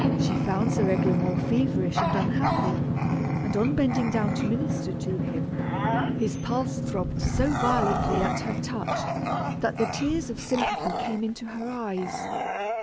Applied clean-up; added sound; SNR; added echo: none; Bark / Growling + Drum; -3 dB; none.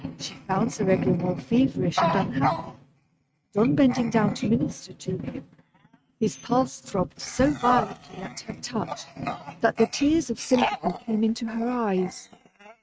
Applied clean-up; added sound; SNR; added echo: neural mask model RNNoise.